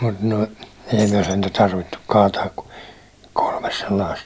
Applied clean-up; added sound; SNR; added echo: none; Shatter; 15 dB; none.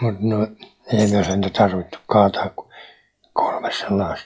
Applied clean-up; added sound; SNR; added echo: classical method log-MMSE.